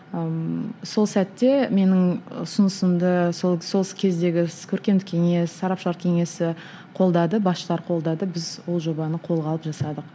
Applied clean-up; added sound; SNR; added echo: none; none; none; none.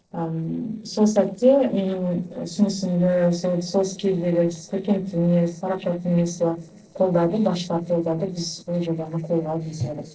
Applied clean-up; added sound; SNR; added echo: neural separator model SepFormer DNS4.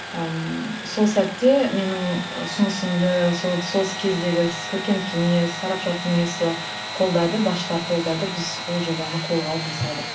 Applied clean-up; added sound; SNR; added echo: none; Sawing / Engine; 8 dB; reverberation time 0.3 s.